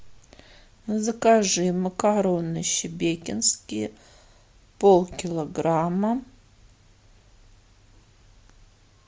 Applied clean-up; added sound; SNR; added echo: none; none; none; none.